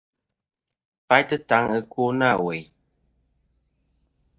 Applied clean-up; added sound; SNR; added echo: neural mask model DeepFilterNet 3.